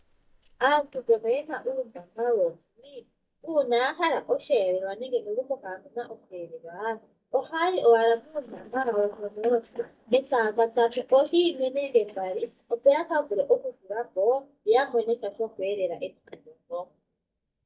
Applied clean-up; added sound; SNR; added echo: neural mask model DeepFilterNet 3.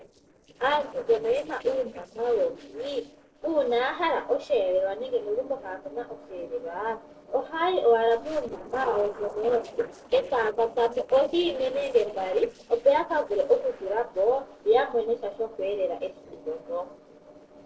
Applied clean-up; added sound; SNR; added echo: neural separator model SepFormer DNS4.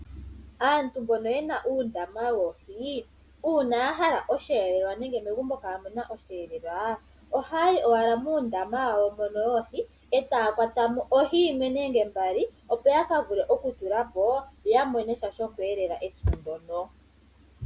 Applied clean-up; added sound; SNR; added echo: none; none; none; none.